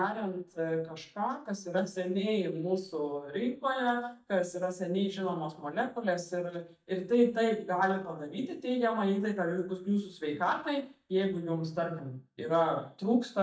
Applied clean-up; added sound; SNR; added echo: neural mask model DeepFilterNet 3.